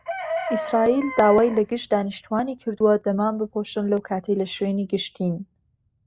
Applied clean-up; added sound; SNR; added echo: none; Chicken, rooster; 12 dB; none.